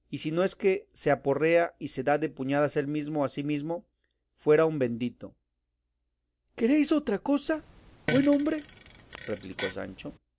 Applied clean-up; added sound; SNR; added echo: none; Fart; 11 dB; none.